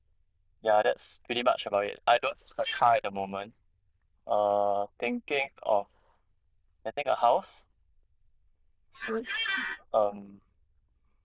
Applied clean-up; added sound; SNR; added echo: neural diffusion model UNIVERSE++.